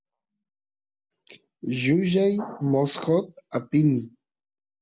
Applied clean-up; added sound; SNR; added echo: none; none; none; none.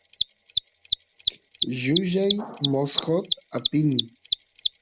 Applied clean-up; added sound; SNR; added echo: none; Mechanisms; 2 dB; none.